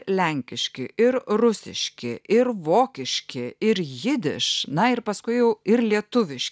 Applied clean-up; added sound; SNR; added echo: none; none; none; none.